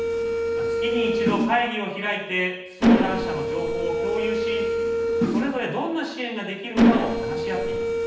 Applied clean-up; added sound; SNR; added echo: none; Mechanisms; -5 dB; reverberation time 0.9 s.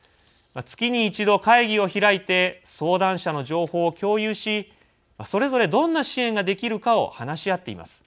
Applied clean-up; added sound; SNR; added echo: none; none; none; none.